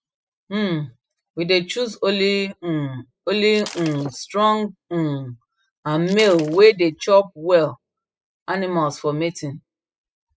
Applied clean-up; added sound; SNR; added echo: classical method spectral subtraction.